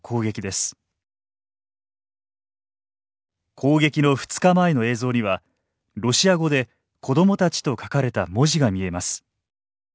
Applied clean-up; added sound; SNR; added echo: none; none; none; none.